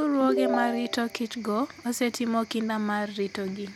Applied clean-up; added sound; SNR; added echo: none; Ringtone / Chime; 3 dB; none.